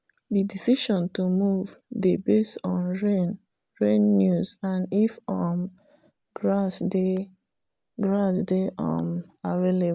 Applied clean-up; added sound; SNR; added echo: none; none; none; none.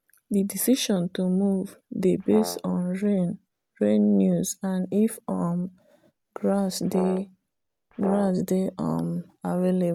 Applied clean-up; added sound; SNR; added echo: none; Brass instrument; 10 dB; none.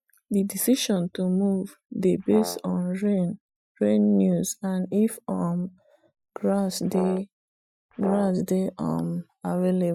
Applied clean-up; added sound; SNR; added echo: classical method Wiener filter.